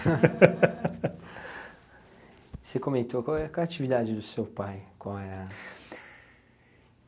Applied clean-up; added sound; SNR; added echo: none; none; none; none.